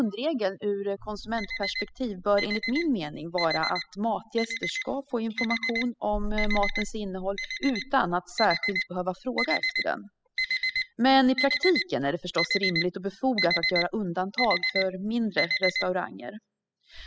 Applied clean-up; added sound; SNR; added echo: classical method spectral subtraction.